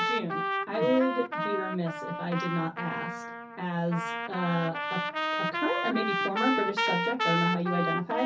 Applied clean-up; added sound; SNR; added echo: none; Trumpet; 1 dB; reverberation time 0.3 s.